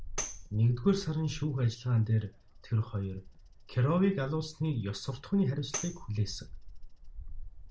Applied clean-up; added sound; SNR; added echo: none; Bird vocalization, bird call, bird song + Tambourine; 12 dB; none.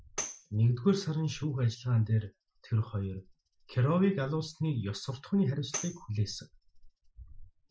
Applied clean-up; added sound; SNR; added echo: classical method Wiener filter.